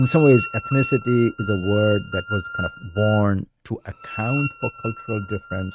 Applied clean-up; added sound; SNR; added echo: neural mask model RNNoise.